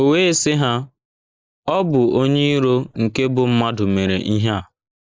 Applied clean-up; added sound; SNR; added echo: neural mask model Resemble Enhance denoiser.